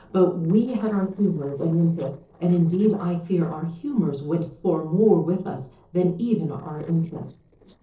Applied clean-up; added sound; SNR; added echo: neural separator model SepFormer DNS4.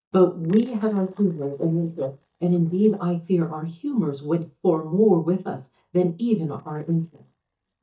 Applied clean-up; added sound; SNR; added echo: neural mask model DeepFilterNet 3.